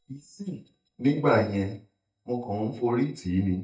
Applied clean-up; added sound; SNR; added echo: neural mask model DeepFilterNet 3.